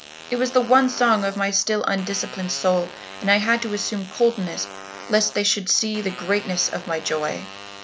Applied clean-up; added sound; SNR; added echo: none; Fart; 16 dB; none.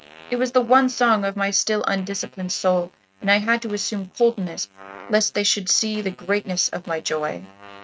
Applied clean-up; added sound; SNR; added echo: neural mask model RNNoise.